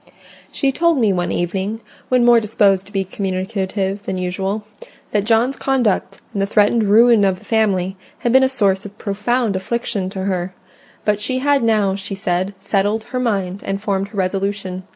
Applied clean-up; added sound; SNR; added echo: none; none; none; none.